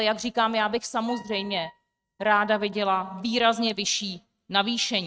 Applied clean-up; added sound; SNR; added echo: neural mask model RNNoise.